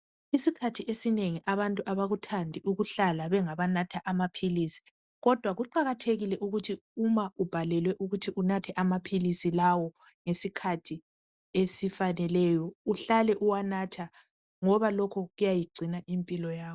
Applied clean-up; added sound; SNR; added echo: none; none; none; none.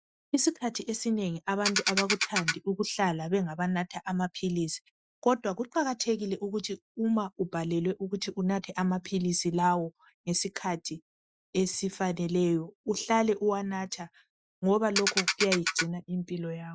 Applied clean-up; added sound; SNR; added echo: classical method Wiener filter.